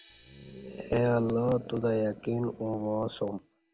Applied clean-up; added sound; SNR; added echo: none; Animal + Crash cymbal; 17 dB; none.